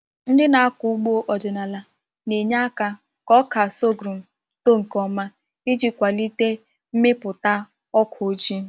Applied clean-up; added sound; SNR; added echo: none; none; none; none.